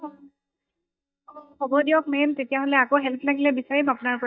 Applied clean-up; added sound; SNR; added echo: neural mask model DeepFilterNet 3.